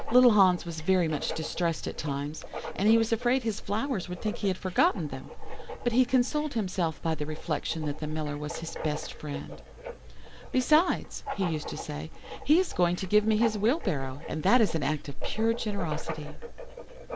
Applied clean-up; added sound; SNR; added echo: none; Writing; 15 dB; none.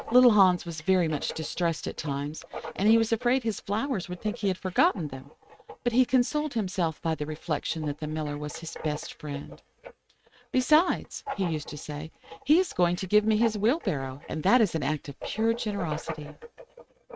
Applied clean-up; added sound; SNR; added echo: neural mask model RNNoise.